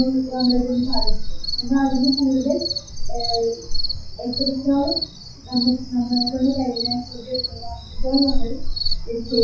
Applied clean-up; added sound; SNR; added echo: classical method WPE with log-MMSE.